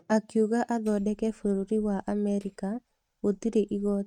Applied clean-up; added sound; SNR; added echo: neural mask model RNNoise.